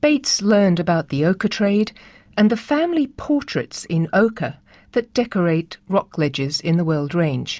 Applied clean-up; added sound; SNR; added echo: none; none; none; none.